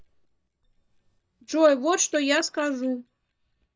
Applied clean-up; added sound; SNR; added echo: neural mask model DeepFilterNet 3.